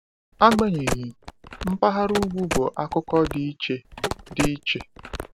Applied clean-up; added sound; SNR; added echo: none; Telephone; 6 dB; none.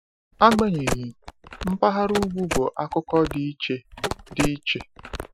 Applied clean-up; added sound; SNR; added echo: classical method Wiener filter.